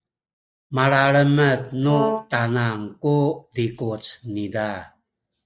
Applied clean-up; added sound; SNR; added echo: neural mask model DeepFilterNet 3.